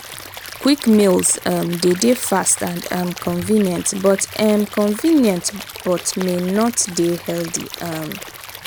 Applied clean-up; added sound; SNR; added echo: none; Stream / Liquid; 15 dB; none.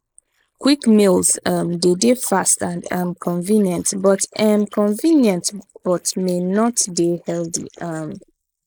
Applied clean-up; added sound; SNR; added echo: neural mask model Resemble Enhance denoiser.